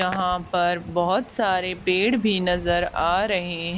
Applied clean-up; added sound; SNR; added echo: none; Hands; 17 dB; none.